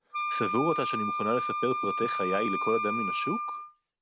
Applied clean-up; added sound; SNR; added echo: none; Wind instrument, woodwind instrument; 0 dB; none.